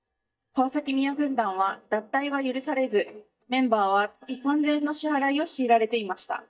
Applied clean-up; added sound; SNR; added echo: neural mask model DeepFilterNet 3.